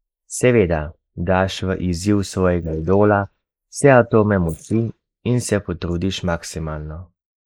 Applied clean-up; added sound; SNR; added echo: neural mask model Resemble Enhance denoiser.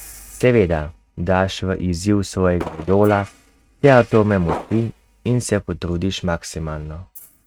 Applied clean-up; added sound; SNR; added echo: neural mask model RNNoise.